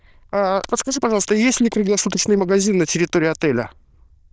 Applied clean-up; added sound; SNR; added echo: neural diffusion model UNIVERSE++.